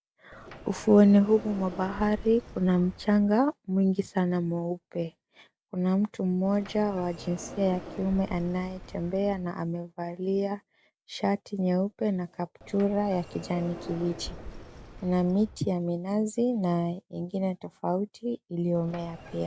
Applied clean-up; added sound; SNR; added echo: none; Sliding door; 18 dB; none.